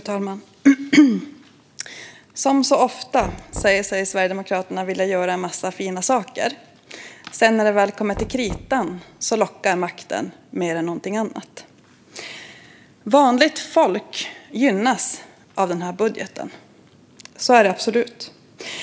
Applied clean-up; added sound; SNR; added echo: none; Knock; 17 dB; none.